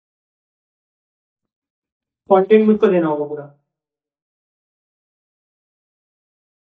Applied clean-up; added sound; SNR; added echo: neural mask model DeepFilterNet 3.